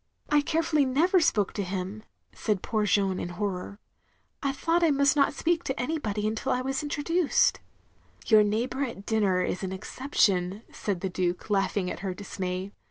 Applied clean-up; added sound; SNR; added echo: none; none; none; none.